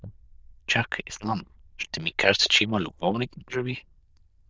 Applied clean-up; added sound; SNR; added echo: neural diffusion model UNIVERSE++.